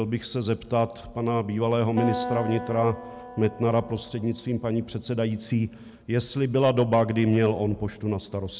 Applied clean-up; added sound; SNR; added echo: none; Acoustic guitar; 11 dB; none.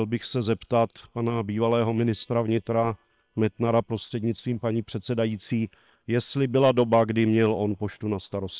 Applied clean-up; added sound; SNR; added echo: neural separator model SepFormer WHAM!.